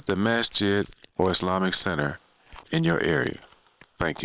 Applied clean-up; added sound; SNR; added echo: neural separator model SepFormer WHAM!.